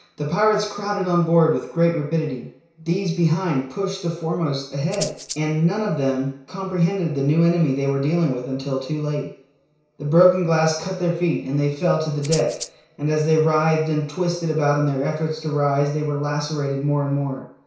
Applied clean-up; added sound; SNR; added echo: none; Rattle (instrument); 12 dB; reverberation time 0.6 s.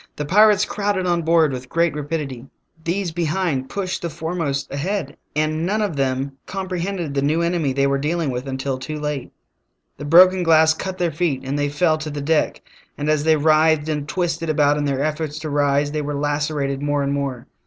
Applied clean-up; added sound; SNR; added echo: none; none; none; none.